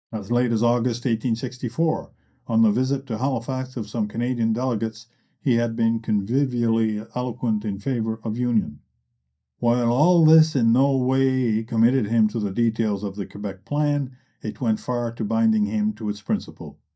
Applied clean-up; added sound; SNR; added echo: neural mask model DeepFilterNet 3.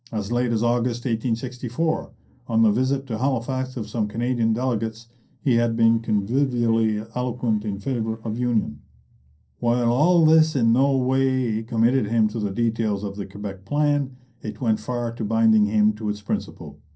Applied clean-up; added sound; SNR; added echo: neural separator model SepFormer DNS4.